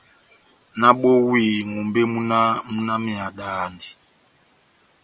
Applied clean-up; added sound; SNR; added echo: none; none; none; none.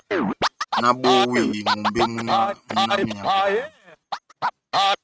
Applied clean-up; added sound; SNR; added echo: neural mask model RNNoise.